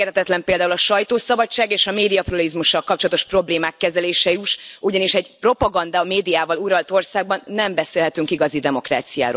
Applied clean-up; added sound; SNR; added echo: none; none; none; none.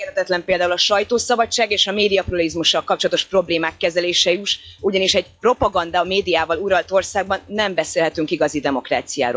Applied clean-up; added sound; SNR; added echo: classical method log-MMSE.